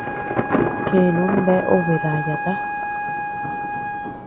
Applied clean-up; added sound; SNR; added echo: none; Wind instrument, woodwind instrument + Thunder; 1 dB; none.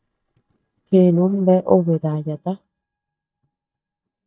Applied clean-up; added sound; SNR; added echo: neural mask model DeepFilterNet 3.